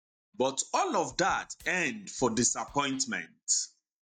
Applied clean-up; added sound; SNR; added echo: neural mask model DeepFilterNet 3.